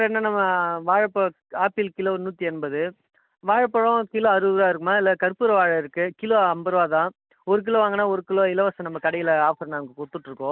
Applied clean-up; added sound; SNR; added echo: none; none; none; none.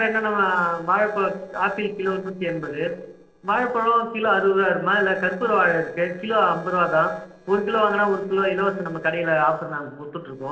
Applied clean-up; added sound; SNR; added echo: neural separator model SepFormer DNS4.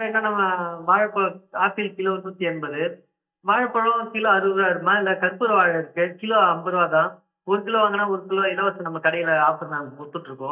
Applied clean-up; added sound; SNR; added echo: neural mask model DeepFilterNet 3.